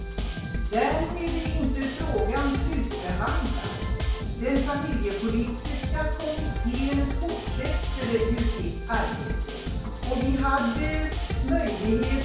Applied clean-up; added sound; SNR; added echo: none; Drum kit; -1 dB; reverberation time 0.5 s.